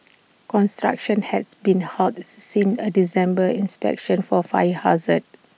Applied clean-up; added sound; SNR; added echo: none; none; none; none.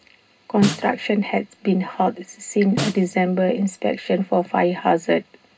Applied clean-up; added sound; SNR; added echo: none; Snare drum; 9 dB; reverberation time 0.2 s.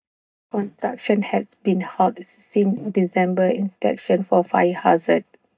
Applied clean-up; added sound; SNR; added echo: neural mask model DeepFilterNet 3.